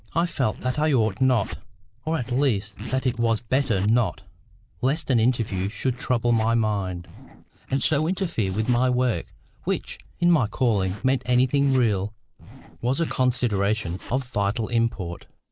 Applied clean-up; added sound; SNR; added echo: neural mask model Resemble Enhance denoiser.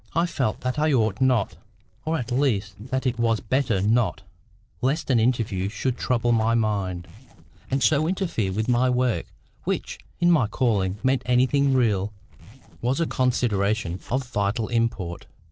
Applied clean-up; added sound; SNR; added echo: neural separator model SepFormer DNS4.